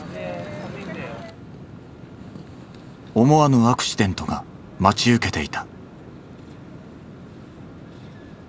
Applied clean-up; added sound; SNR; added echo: none; none; none; none.